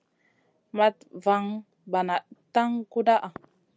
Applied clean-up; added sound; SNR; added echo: none; none; none; none.